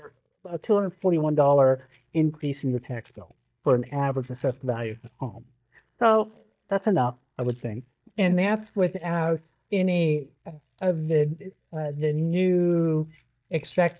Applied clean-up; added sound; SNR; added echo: neural mask model DeepFilterNet 3.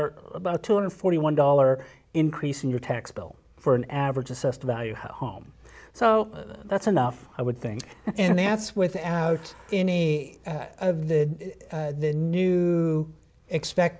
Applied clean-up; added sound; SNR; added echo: none; none; none; none.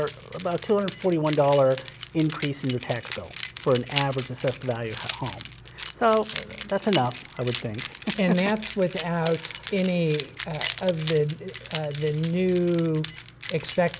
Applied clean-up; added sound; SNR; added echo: none; Keys jangling; 8 dB; none.